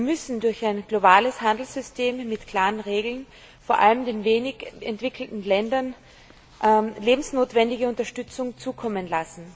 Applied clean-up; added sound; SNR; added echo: none; none; none; none.